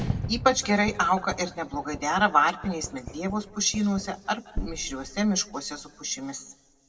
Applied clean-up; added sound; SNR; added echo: none; Fireworks; 11 dB; reverberation time 1.2 s.